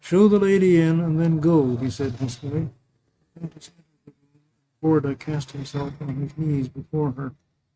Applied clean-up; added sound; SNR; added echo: neural mask model RNNoise.